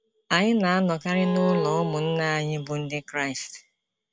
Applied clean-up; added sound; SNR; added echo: none; Bowed string instrument; 9 dB; none.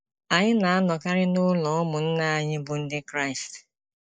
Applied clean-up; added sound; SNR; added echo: neural mask model Resemble Enhance denoiser.